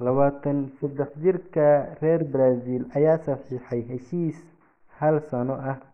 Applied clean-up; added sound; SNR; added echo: neural mask model Resemble Enhance denoiser.